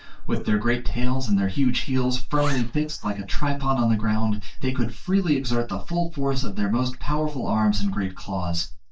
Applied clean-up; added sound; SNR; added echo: neural mask model DeepFilterNet 3.